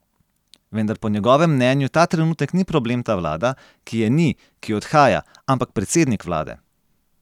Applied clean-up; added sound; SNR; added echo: none; none; none; none.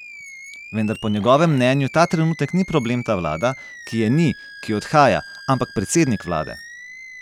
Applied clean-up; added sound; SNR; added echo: none; Animal; 18 dB; none.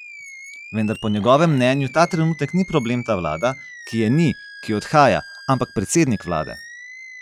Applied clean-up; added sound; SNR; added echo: classical method log-MMSE.